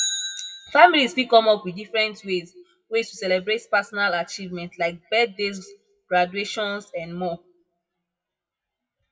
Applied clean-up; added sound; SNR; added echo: classical method WPE with log-MMSE.